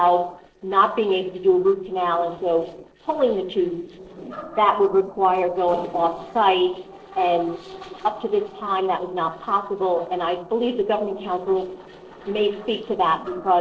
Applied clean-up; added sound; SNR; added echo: neural separator model SepFormer DNS4.